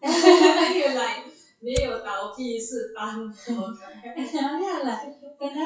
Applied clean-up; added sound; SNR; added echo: classical method WPE with log-MMSE.